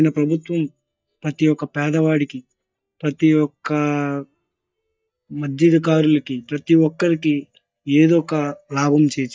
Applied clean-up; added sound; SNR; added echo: neural mask model DeepFilterNet 3.